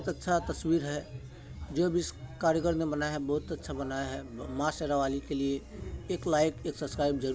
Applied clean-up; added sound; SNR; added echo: none; none; none; none.